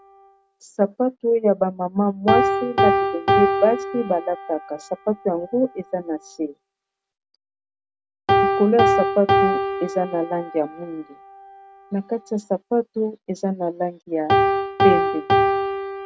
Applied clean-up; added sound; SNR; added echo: none; Piano; 0 dB; none.